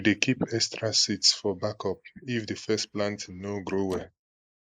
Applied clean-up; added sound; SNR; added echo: neural mask model Resemble Enhance denoiser.